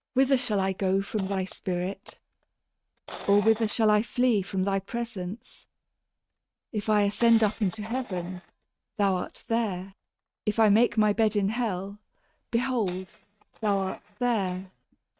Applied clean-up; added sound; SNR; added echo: neural mask model RNNoise.